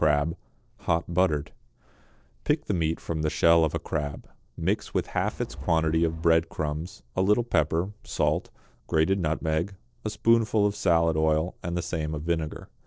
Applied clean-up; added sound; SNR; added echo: neural separator model SepFormer DNS4.